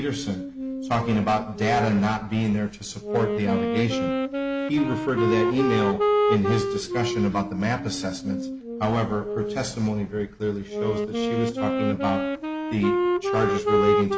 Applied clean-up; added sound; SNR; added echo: none; Wind instrument, woodwind instrument; 0 dB; none.